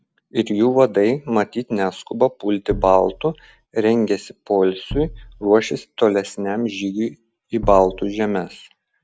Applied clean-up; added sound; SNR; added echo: none; Bass drum; 13 dB; none.